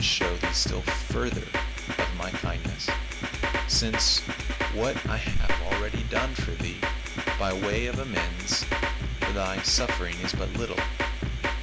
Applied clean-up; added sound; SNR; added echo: none; Drum kit; -1 dB; none.